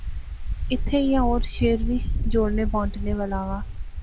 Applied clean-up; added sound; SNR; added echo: none; Wind; 0 dB; none.